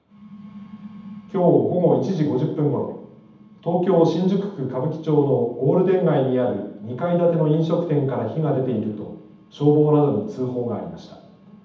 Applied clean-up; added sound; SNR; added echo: none; none; none; reverberation time 0.8 s.